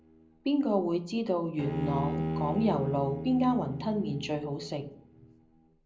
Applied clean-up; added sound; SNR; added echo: none; Bowed string instrument; 7 dB; reverberation time 0.5 s.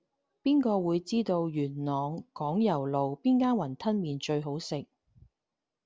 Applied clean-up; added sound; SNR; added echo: none; none; none; none.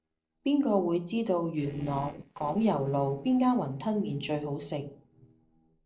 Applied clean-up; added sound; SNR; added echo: neural separator model SepFormer DNS4.